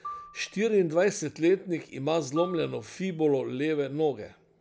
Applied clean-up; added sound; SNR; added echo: none; Marimba, xylophone; 19 dB; none.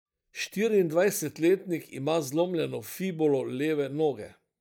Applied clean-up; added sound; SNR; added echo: neural mask model DeepFilterNet 3.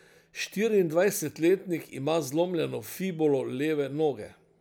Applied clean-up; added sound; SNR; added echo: none; none; none; none.